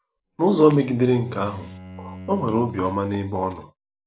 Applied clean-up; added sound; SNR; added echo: none; Bowed string instrument; 19 dB; none.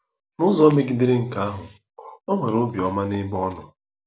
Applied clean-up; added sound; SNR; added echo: none; none; none; none.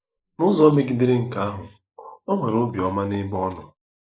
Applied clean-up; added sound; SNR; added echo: neural mask model Resemble Enhance denoiser.